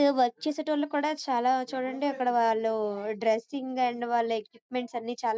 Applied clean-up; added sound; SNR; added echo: none; none; none; none.